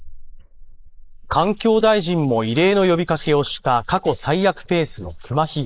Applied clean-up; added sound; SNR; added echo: neural mask model Resemble Enhance denoiser.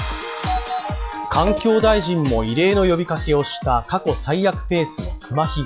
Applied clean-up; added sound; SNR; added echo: classical method log-MMSE.